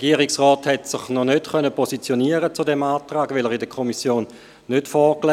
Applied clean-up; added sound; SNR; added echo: none; none; none; none.